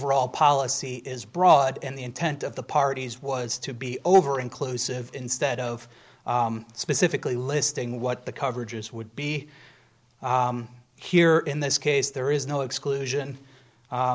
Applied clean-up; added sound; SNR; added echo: none; none; none; none.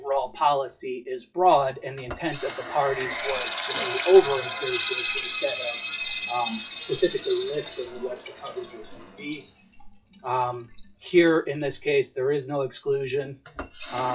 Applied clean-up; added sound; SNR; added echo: classical method WPE with log-MMSE.